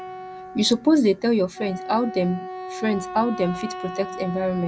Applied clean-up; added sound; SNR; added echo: none; Wind instrument, woodwind instrument; 11 dB; none.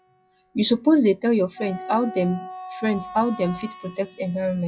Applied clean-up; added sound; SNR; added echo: classical method log-MMSE.